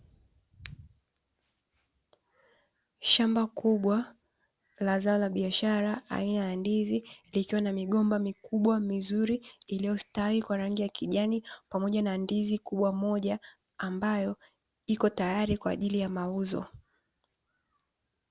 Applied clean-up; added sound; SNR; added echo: none; none; none; none.